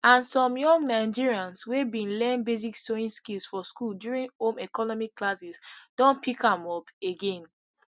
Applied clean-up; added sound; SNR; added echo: none; none; none; none.